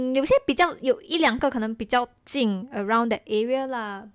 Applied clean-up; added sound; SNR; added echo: none; none; none; none.